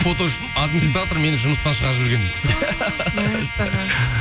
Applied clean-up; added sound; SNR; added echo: none; Trumpet; 8 dB; none.